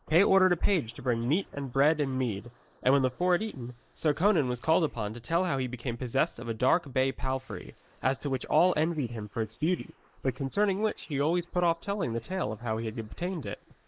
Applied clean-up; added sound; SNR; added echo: neural mask model Resemble Enhance denoiser.